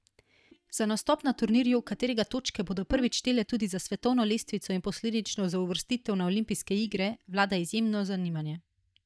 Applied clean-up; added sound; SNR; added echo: neural mask model DeepFilterNet 3.